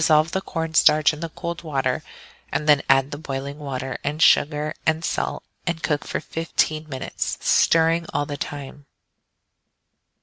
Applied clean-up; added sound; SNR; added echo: none; none; none; none.